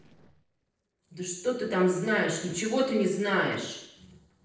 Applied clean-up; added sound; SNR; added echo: neural separator model SepFormer DNS4.